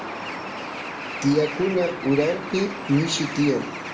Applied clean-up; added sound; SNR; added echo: none; Bird; 8 dB; reverberation time 1.1 s.